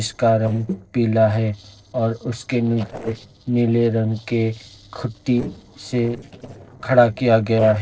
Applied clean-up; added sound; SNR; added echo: neural separator model SepFormer DNS4.